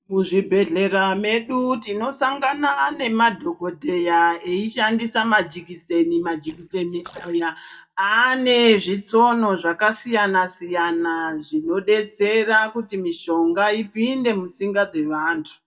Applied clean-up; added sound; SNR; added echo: neural mask model DeepFilterNet 3.